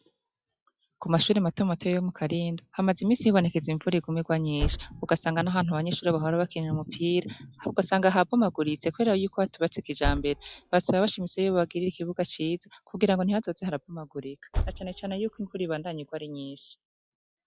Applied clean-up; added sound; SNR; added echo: classical method log-MMSE.